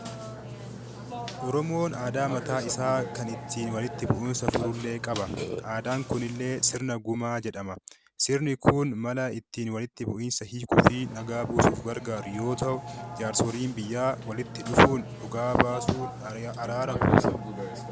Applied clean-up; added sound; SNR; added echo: none; Burping, eructation; 11 dB; none.